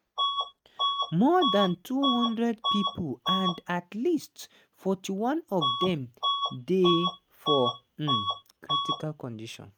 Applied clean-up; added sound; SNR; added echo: neural mask model RNNoise.